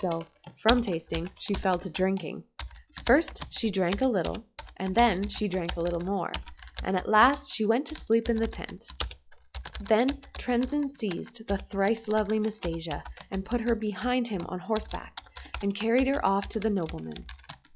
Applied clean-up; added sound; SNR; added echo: classical method log-MMSE.